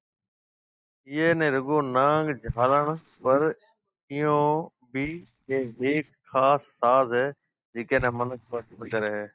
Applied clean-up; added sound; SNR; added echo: neural mask model DeepFilterNet 3.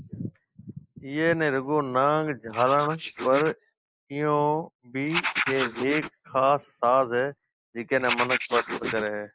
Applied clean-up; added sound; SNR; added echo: neural mask model Resemble Enhance denoiser.